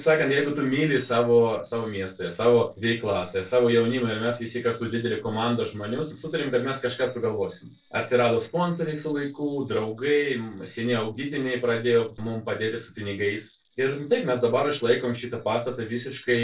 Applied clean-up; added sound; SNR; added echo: neural separator model SepFormer DNS4.